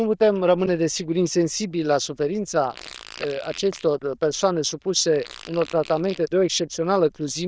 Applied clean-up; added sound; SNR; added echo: neural diffusion model UNIVERSE++.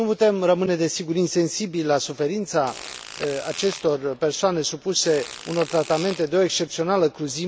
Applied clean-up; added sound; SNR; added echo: none; Fart; 16 dB; none.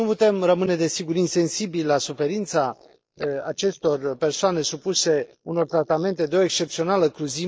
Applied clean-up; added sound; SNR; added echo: neural mask model Resemble Enhance denoiser.